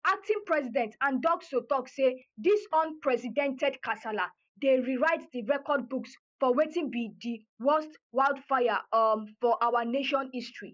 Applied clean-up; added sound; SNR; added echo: neural mask model Resemble Enhance denoiser.